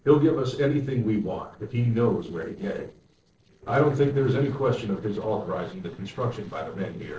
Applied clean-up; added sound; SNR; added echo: neural separator model SepFormer DNS4.